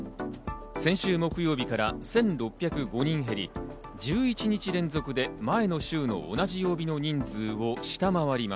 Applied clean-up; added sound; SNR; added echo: none; none; none; none.